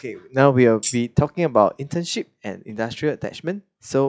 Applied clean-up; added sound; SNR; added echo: classical method log-MMSE.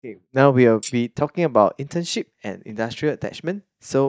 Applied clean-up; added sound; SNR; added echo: neural mask model DeepFilterNet 3.